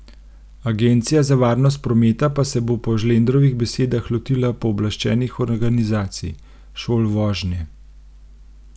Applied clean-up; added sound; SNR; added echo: none; none; none; none.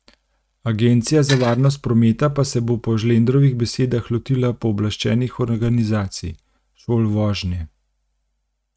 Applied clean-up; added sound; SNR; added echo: neural mask model RNNoise.